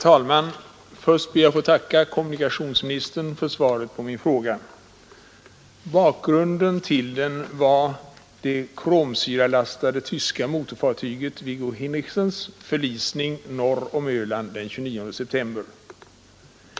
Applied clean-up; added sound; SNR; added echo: none; none; none; none.